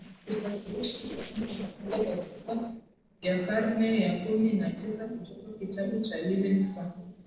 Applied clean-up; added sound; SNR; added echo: neural separator model SepFormer DNS4.